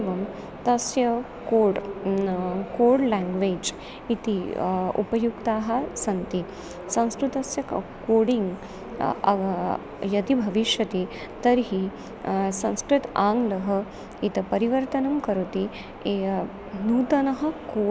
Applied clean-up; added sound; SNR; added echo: none; none; none; none.